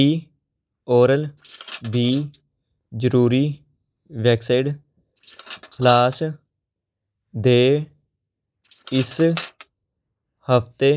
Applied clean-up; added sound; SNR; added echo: neural mask model Resemble Enhance denoiser.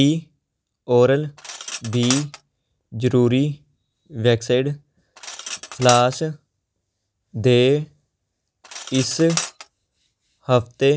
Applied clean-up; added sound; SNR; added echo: none; Cutlery, silverware; 13 dB; none.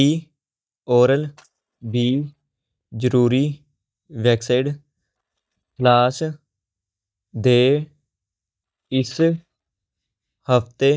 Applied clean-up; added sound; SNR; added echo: neural mask model DeepFilterNet 3.